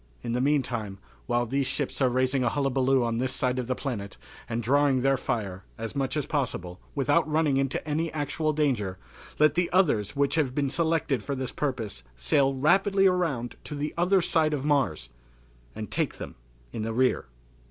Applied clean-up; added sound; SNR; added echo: none; none; none; none.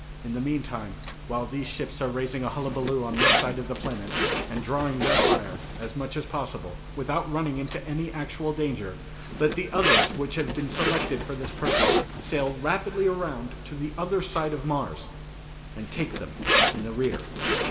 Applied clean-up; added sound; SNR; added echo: none; Zipper (clothing); 0 dB; reverberation time 1.7 s.